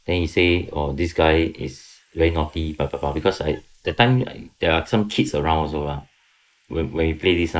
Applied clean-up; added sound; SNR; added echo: neural mask model Resemble Enhance denoiser.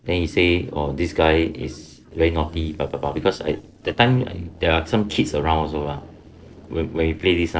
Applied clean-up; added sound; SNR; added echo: neural separator model SepFormer DNS4.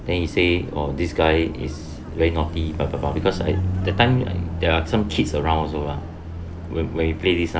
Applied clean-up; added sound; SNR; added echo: none; Car passing by; 6 dB; none.